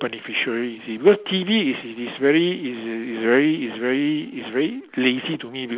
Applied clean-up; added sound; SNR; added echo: none; none; none; none.